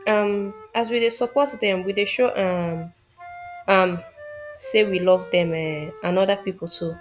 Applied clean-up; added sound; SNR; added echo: none; Wind instrument, woodwind instrument; 18 dB; none.